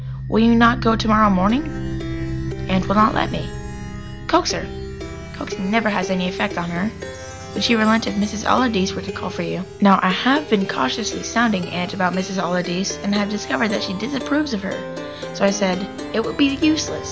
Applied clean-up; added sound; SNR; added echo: none; Plucked string instrument; 9 dB; none.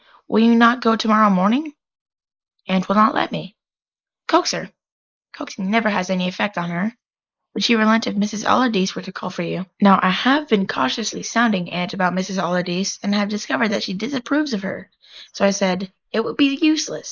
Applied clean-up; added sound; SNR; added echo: neural mask model Resemble Enhance denoiser.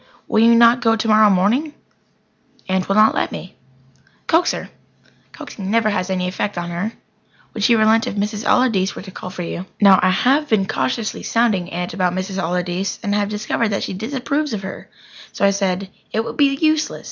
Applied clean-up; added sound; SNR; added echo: none; none; none; none.